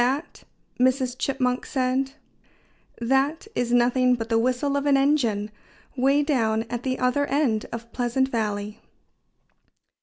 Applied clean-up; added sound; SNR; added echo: none; none; none; none.